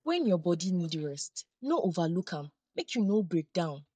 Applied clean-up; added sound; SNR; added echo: neural mask model DeepFilterNet 3.